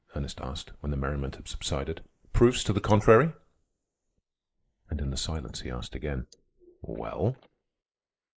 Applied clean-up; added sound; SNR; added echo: neural mask model Resemble Enhance denoiser.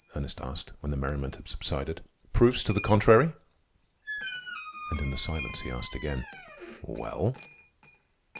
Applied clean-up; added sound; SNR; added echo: none; Coin (dropping) + Squeak; 12 dB; none.